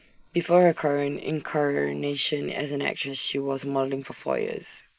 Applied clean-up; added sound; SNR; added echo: neural mask model Resemble Enhance denoiser.